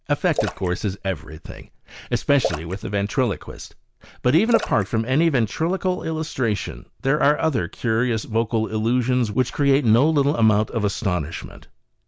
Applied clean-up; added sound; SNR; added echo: none; Splash, splatter; 12 dB; none.